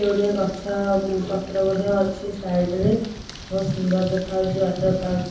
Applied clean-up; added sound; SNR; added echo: none; Bird; 16 dB; reverberation time 0.7 s.